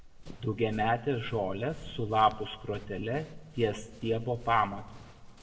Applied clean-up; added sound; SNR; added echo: none; Run; 14 dB; reverberation time 1.1 s.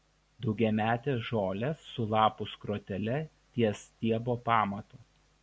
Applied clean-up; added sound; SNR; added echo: none; none; none; none.